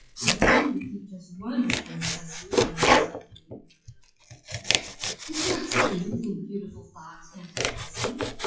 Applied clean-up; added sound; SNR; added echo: classical method WPE with log-MMSE.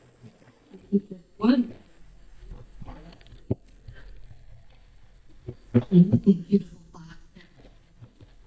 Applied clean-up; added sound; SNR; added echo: neural mask model DeepFilterNet 3.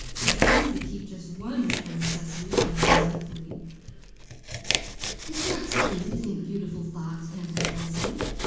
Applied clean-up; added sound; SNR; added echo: none; Domestic sounds, home sounds; -4 dB; reverberation time 1.2 s.